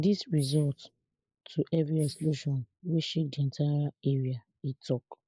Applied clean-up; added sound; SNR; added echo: neural mask model Resemble Enhance denoiser.